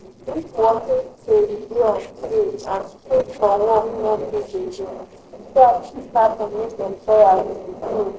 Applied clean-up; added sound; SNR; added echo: neural separator model SepFormer DNS4.